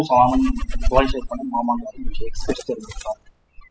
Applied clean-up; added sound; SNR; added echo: classical method spectral subtraction.